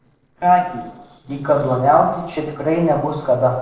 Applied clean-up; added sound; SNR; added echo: neural separator model SepFormer DNS4.